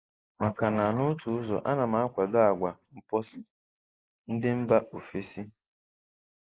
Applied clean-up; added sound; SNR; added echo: neural mask model Resemble Enhance denoiser.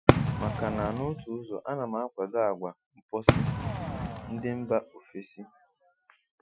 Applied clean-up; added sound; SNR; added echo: classical method Wiener filter.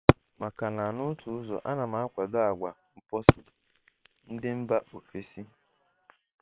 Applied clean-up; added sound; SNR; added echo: neural separator model SepFormer WHAM!.